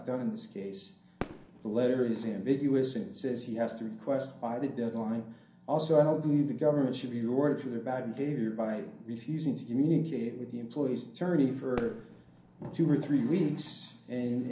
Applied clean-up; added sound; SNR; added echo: none; Fireworks; 17 dB; reverberation time 0.6 s.